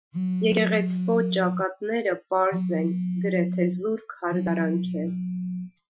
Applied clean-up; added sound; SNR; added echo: classical method Wiener filter.